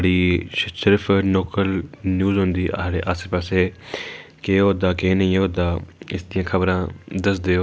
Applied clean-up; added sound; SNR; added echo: none; none; none; none.